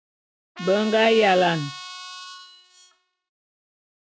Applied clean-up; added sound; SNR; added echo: classical method log-MMSE.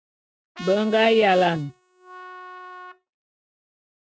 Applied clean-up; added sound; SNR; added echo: neural mask model RNNoise.